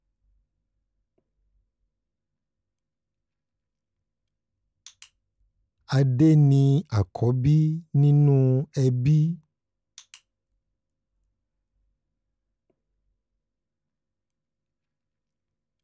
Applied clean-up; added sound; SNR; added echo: none; none; none; none.